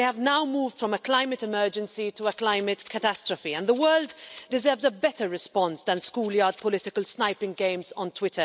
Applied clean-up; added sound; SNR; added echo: none; Rattle (instrument); 10 dB; none.